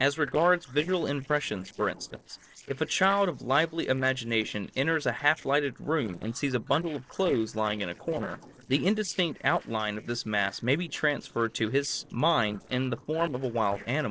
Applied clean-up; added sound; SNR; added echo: neural separator model SepFormer DNS4.